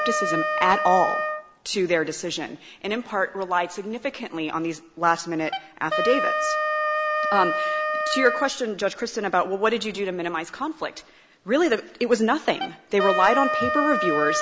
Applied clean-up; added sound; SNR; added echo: none; Wind instrument, woodwind instrument; 3 dB; none.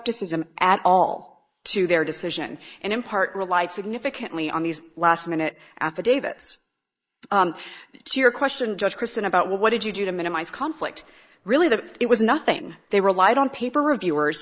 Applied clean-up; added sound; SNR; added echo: neural mask model Resemble Enhance denoiser.